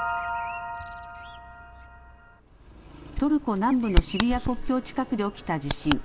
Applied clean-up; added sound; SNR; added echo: none; Bird vocalization, bird call, bird song; 3 dB; reverberation time 0.5 s.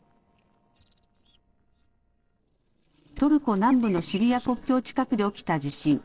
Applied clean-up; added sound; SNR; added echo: neural separator model SepFormer DNS4.